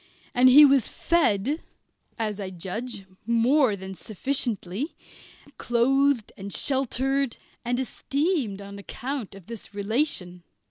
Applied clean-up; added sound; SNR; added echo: none; none; none; none.